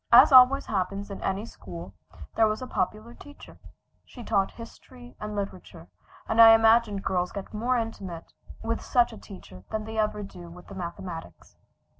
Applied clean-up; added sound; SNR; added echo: none; none; none; none.